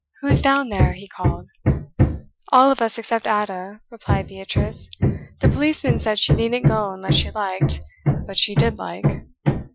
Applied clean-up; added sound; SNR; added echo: classical method Wiener filter.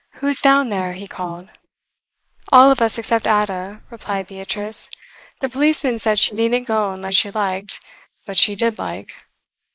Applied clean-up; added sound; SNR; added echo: neural mask model Resemble Enhance denoiser.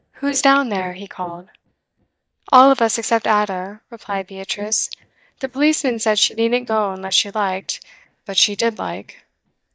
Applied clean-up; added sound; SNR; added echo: neural mask model DeepFilterNet 3.